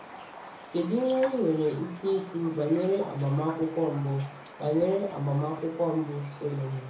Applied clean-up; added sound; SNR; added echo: none; Raindrop; 16 dB; reverberation time 0.6 s.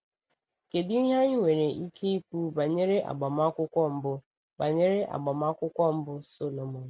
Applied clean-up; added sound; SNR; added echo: none; none; none; none.